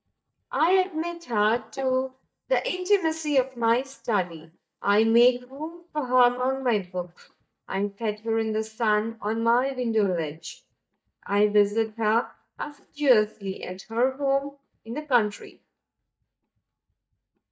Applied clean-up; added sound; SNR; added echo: neural mask model DeepFilterNet 3.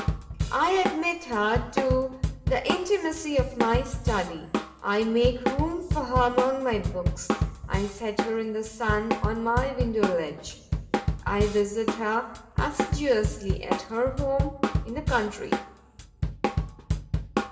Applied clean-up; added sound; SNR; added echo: none; Drum kit; 2 dB; reverberation time 1.6 s.